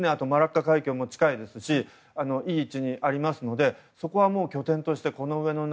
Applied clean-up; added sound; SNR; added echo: none; none; none; none.